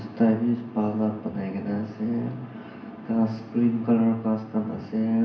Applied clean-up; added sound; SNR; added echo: none; none; none; reverberation time 0.8 s.